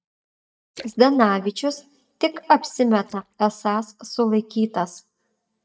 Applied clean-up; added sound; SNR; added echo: neural mask model DeepFilterNet 3.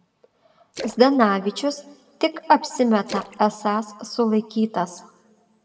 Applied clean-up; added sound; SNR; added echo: none; Splash, splatter; 18 dB; reverberation time 1.0 s.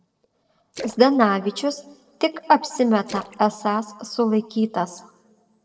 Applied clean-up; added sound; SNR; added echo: neural separator model SepFormer DNS4.